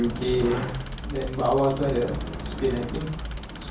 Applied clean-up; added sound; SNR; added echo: none; Engine; 17 dB; none.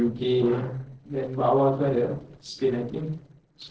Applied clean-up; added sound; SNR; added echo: neural separator model SepFormer DNS4.